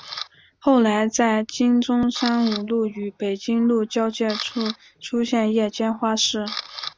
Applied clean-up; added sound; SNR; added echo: none; Camera; 16 dB; none.